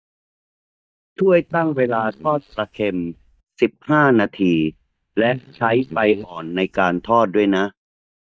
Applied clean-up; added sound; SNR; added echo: neural mask model DeepFilterNet 3.